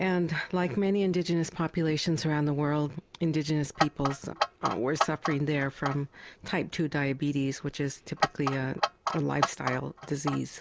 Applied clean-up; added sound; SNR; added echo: none; Clock; 4 dB; none.